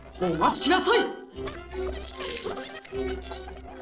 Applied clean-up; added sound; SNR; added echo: neural separator model SepFormer DNS4.